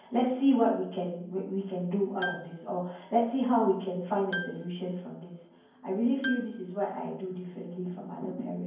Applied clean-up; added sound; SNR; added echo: none; Piano; 12 dB; reverberation time 0.9 s.